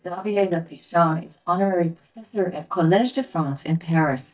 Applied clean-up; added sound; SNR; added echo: neural mask model DeepFilterNet 3.